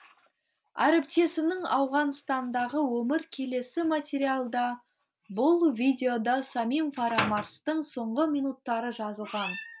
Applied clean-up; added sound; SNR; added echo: none; none; none; none.